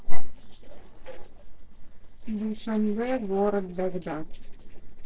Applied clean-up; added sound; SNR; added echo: neural separator model SepFormer DNS4.